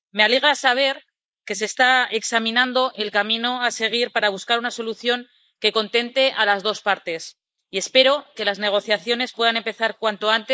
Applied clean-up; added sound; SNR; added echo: neural mask model Resemble Enhance denoiser.